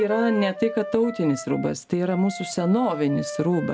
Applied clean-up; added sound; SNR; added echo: none; Wind instrument, woodwind instrument; 12 dB; none.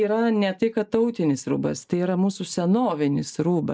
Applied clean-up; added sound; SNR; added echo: neural mask model Resemble Enhance denoiser.